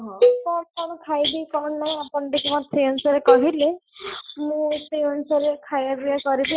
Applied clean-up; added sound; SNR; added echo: classical method Wiener filter.